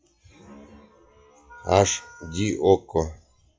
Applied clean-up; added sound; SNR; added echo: classical method WPE with log-MMSE.